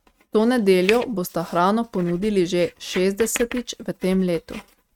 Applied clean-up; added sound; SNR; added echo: neural mask model RNNoise.